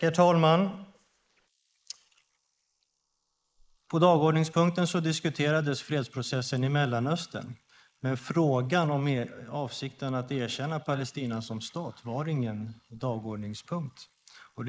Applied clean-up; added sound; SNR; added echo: neural mask model Resemble Enhance denoiser.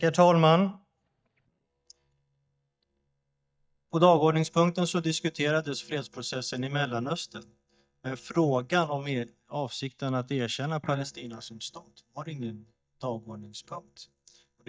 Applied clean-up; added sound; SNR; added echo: neural mask model DeepFilterNet 3.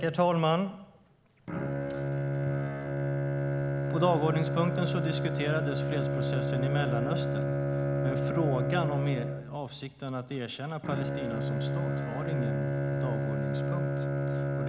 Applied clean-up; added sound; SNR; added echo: none; Bowed string instrument; -3 dB; none.